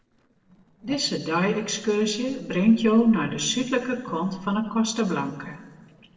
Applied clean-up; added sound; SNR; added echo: neural separator model SepFormer DNS4.